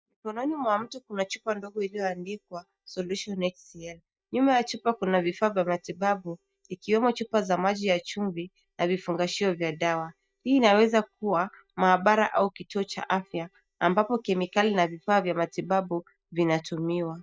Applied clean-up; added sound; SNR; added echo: neural mask model DeepFilterNet 3.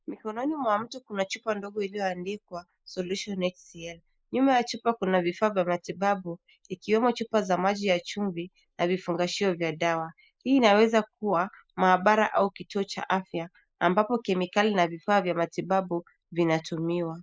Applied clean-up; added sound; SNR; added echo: neural mask model Resemble Enhance denoiser.